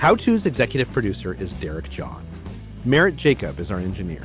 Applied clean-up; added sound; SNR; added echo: none; none; none; none.